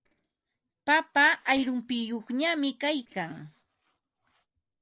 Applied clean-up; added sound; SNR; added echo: neural separator model SepFormer DNS4.